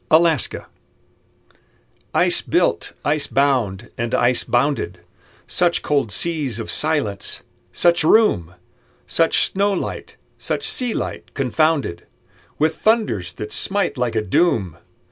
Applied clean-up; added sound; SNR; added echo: none; none; none; none.